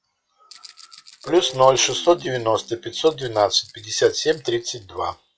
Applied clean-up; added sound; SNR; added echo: classical method log-MMSE.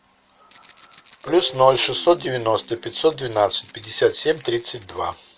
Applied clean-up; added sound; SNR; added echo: none; Guitar + Rattle (instrument); 19 dB; none.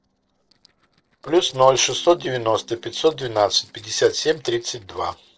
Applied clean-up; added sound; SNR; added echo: neural separator model SepFormer DNS4.